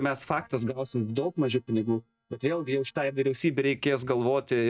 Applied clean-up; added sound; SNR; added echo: neural mask model DeepFilterNet 3.